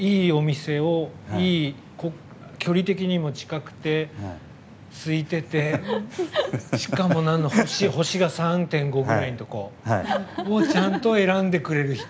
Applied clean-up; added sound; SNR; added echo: none; none; none; none.